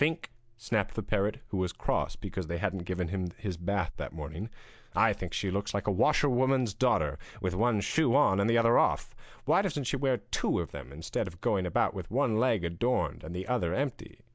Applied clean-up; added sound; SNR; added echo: none; none; none; none.